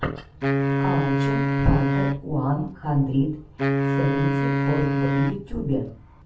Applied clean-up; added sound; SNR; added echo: none; Wind instrument, woodwind instrument; -2 dB; reverberation time 0.3 s.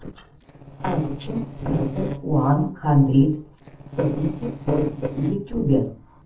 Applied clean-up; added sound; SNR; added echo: neural separator model SepFormer DNS4.